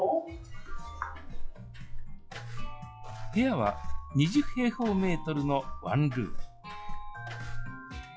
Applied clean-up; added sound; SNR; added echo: classical method log-MMSE.